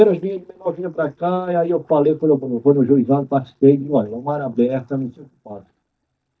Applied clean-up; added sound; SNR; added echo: neural mask model DeepFilterNet 3.